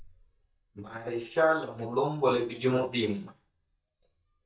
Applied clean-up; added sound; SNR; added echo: neural mask model DeepFilterNet 3.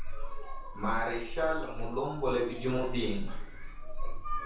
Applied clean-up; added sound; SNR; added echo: none; Buzz; -1 dB; reverberation time 0.6 s.